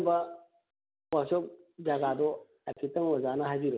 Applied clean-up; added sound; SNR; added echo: none; Cough; 18 dB; none.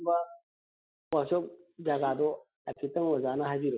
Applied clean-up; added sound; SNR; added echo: classical method Wiener filter.